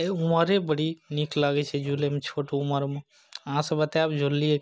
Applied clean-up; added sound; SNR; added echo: none; none; none; none.